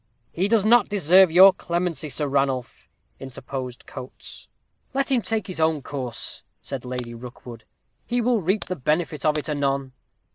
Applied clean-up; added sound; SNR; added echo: none; Crack; 16 dB; none.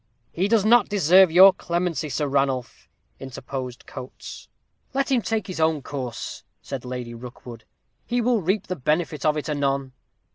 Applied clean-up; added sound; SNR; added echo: none; none; none; none.